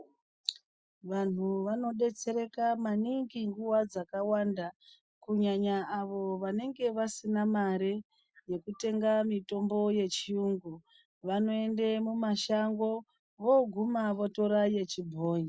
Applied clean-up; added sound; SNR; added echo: none; none; none; none.